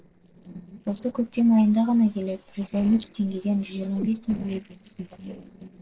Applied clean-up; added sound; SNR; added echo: neural separator model SepFormer DNS4.